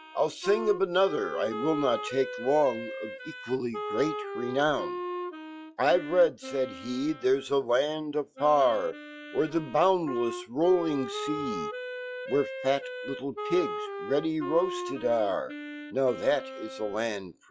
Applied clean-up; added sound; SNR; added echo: classical method log-MMSE.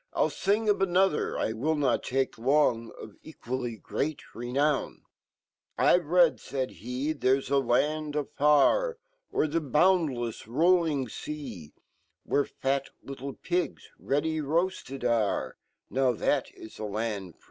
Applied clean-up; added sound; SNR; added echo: none; none; none; none.